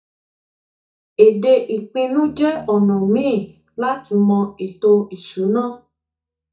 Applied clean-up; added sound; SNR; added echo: neural mask model DeepFilterNet 3.